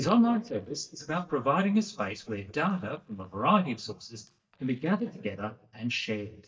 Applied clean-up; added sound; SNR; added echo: neural mask model DeepFilterNet 3.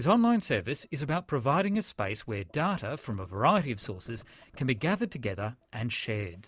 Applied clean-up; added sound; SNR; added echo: none; none; none; none.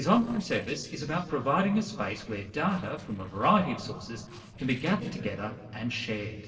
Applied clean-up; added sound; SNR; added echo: neural separator model SepFormer DNS4.